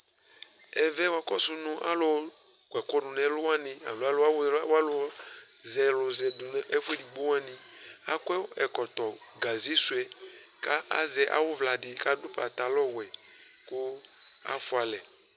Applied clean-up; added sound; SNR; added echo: none; none; none; none.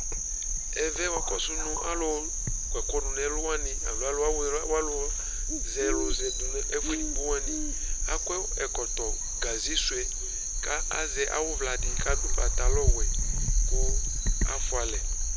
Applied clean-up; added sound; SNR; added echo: none; Bird; -1 dB; none.